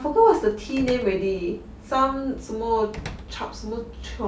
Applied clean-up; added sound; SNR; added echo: none; Slam; 19 dB; none.